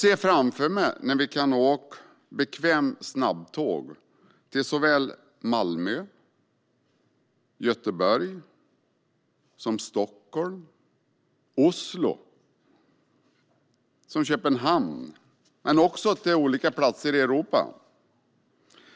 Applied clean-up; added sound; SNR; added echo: none; none; none; none.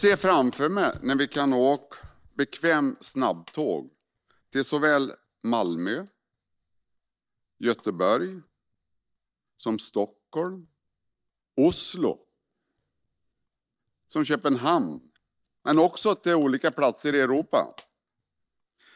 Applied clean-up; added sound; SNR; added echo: neural mask model DeepFilterNet 3.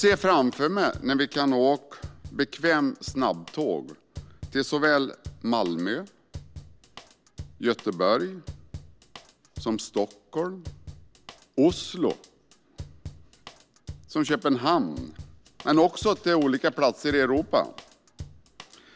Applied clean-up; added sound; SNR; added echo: none; Drum / Drum kit; 18 dB; none.